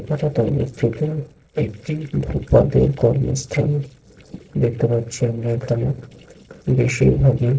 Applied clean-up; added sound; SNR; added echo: neural separator model SepFormer DNS4.